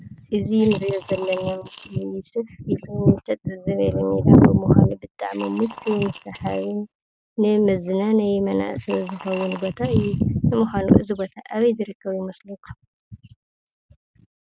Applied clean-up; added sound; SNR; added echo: neural mask model RNNoise.